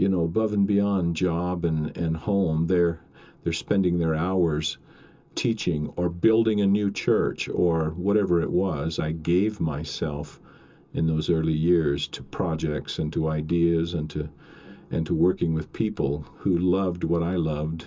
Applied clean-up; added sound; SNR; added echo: none; none; none; reverberation time 0.2 s.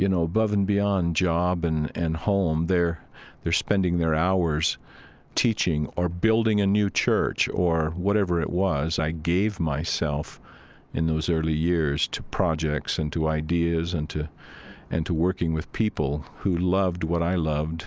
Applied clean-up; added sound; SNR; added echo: none; none; none; none.